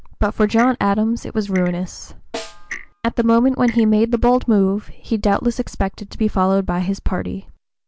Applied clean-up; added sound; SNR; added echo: none; Clock + Snare drum; 18 dB; none.